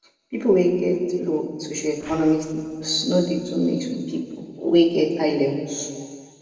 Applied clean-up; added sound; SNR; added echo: neural separator model SepFormer DNS4.